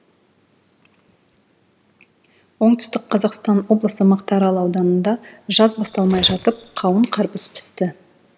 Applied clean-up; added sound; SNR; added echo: none; Cutlery, silverware; 15 dB; none.